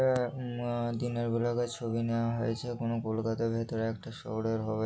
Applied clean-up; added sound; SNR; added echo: none; none; none; none.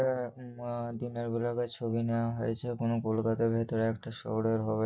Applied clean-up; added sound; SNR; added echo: neural mask model DeepFilterNet 3.